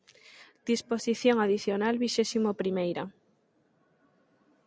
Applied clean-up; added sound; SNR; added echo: none; none; none; none.